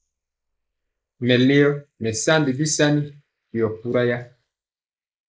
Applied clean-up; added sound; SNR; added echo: neural mask model Resemble Enhance denoiser.